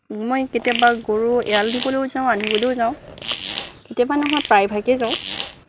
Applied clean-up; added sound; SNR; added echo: none; Fart; 9 dB; none.